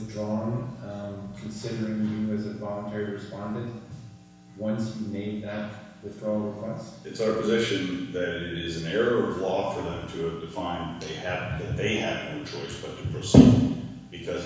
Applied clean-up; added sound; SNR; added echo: none; none; none; reverberation time 1.1 s.